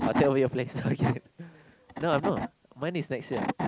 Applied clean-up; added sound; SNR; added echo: none; Wood / Tools; 4 dB; none.